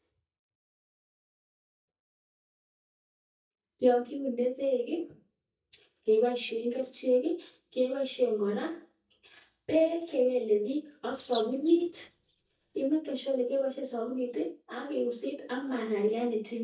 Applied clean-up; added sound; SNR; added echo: neural mask model DeepFilterNet 3.